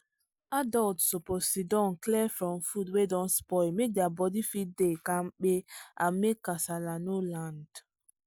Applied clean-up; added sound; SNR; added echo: none; none; none; none.